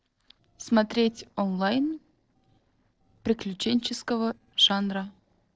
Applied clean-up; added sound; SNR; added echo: neural separator model SepFormer DNS4.